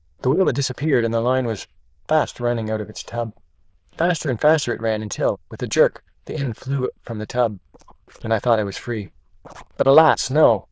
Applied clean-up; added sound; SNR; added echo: neural diffusion model UNIVERSE++.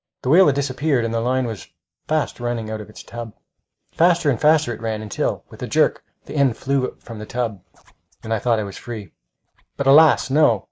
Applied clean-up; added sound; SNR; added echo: neural mask model DeepFilterNet 3.